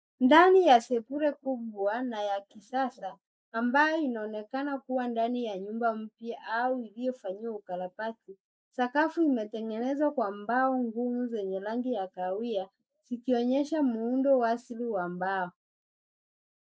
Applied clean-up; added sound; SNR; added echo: neural mask model Resemble Enhance denoiser.